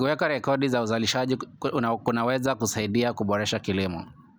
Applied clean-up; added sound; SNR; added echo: none; none; none; none.